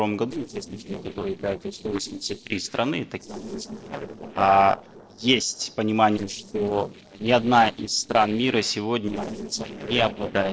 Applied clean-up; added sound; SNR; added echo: neural separator model SepFormer DNS4.